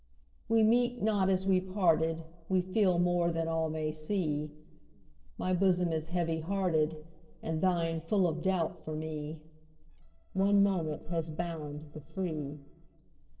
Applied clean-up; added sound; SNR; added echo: neural separator model SepFormer DNS4.